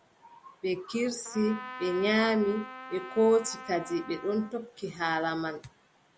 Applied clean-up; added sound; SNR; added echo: none; Trumpet; 13 dB; none.